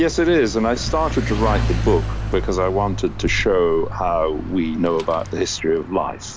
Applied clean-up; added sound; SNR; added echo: none; Mechanisms / Bicycle; 5 dB; none.